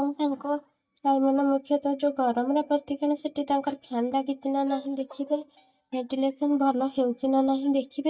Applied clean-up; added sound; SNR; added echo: neural mask model DeepFilterNet 3.